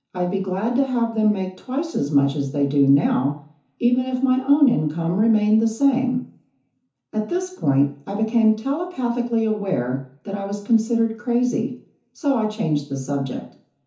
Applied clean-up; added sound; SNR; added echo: none; none; none; reverberation time 0.9 s.